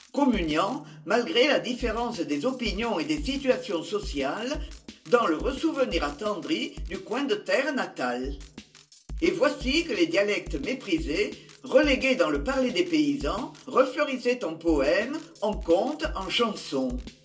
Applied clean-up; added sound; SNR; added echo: none; Drum kit; 15 dB; reverberation time 0.2 s.